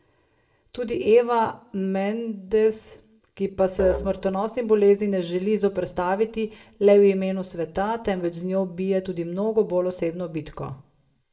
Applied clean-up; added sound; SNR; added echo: none; Musical instrument; 13 dB; reverberation time 0.3 s.